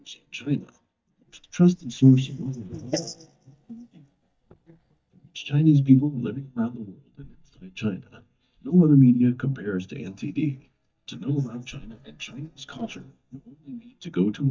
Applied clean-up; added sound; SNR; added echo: neural mask model DeepFilterNet 3.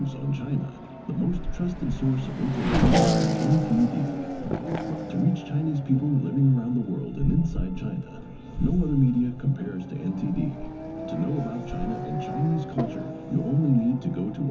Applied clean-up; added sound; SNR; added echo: none; Race car, auto racing / Accelerating, revving, vroom; 4 dB; reverberation time 0.3 s.